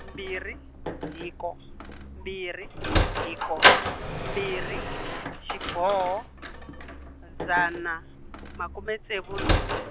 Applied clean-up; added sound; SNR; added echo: none; Sliding door; -4 dB; none.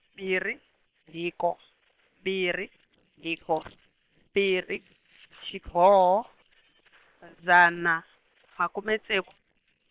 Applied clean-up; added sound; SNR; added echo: neural separator model SepFormer WHAM!.